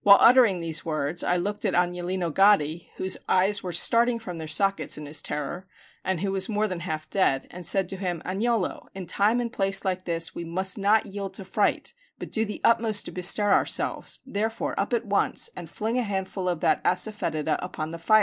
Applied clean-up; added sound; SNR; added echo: neural mask model Resemble Enhance denoiser.